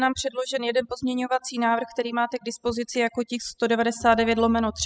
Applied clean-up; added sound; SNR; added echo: classical method spectral subtraction.